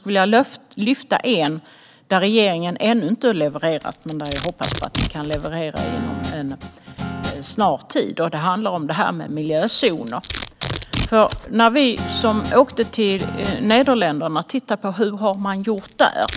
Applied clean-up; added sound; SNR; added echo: none; Guitar + Domestic sounds, home sounds; 12 dB; none.